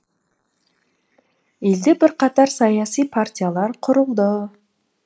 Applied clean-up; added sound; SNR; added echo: neural mask model Resemble Enhance denoiser.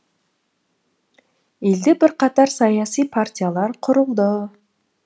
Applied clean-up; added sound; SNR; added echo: none; none; none; none.